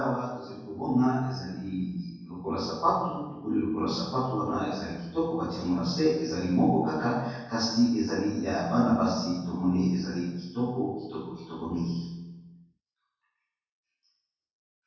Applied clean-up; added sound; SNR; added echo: none; none; none; reverberation time 1.3 s.